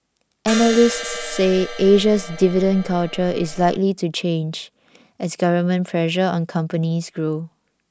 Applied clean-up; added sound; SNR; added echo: none; Crash cymbal; 10 dB; none.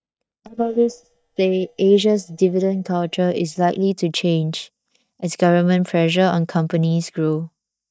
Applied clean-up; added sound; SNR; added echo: neural mask model DeepFilterNet 3.